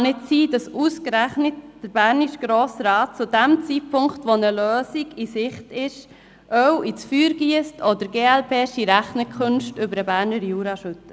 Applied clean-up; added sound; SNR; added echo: none; none; none; none.